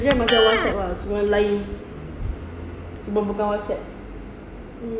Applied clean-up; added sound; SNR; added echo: none; Electric guitar; 5 dB; reverberation time 1.2 s.